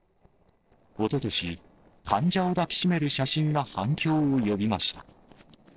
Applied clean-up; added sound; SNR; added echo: neural separator model SepFormer DNS4.